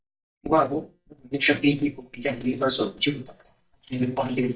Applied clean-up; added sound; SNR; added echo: neural mask model DeepFilterNet 3.